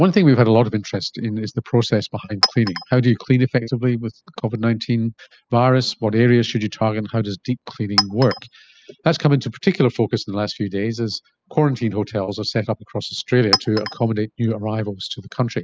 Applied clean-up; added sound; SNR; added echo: classical method spectral subtraction.